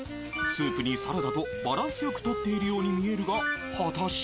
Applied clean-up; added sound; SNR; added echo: none; Wind instrument, woodwind instrument; 6 dB; none.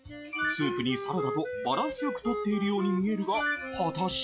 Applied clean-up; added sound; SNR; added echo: classical method log-MMSE.